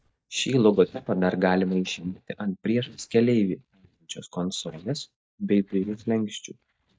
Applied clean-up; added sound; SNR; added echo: neural mask model DeepFilterNet 3.